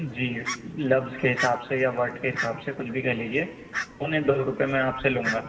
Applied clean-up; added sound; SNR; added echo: none; Fowl; 10 dB; reverberation time 2.9 s.